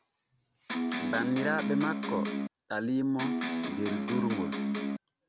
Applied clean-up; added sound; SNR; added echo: none; Electric guitar; -2 dB; none.